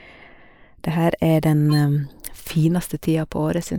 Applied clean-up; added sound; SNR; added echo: neural mask model Resemble Enhance denoiser.